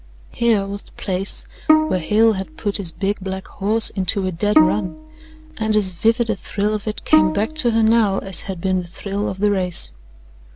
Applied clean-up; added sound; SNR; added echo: none; Bowed string instrument; 2 dB; none.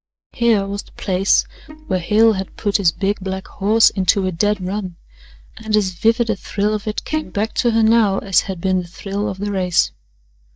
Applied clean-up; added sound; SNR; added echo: neural mask model DeepFilterNet 3.